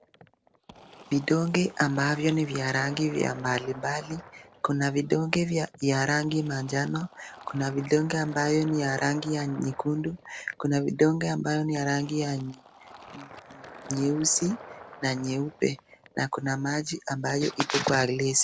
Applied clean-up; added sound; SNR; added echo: none; Fill (with liquid); 20 dB; none.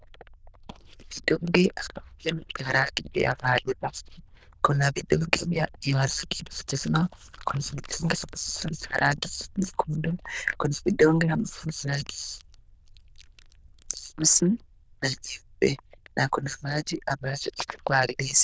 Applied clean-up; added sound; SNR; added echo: neural diffusion model UNIVERSE++.